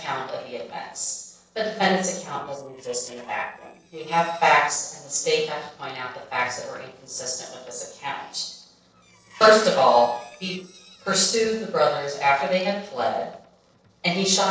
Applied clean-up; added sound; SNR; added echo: neural separator model SepFormer DNS4.